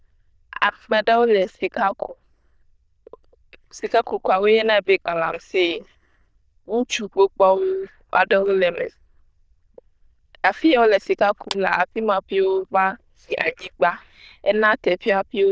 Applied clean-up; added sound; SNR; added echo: neural diffusion model UNIVERSE++.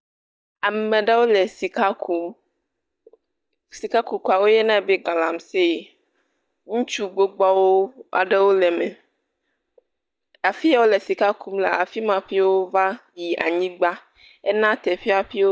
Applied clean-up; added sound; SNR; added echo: neural mask model DeepFilterNet 3.